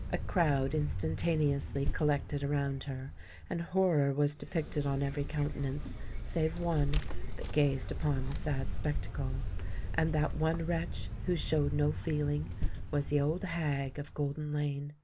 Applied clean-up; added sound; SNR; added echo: none; Vehicle; 3 dB; none.